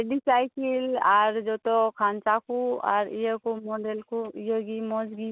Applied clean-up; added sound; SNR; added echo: none; none; none; none.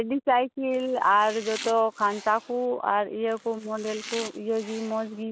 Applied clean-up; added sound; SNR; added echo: none; Domestic sounds, home sounds; 16 dB; none.